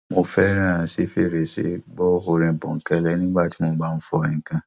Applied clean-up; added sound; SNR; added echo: none; none; none; none.